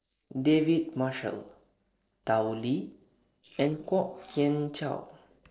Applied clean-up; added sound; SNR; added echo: neural separator model SepFormer DNS4.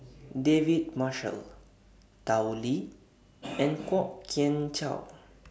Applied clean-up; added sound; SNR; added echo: none; none; none; none.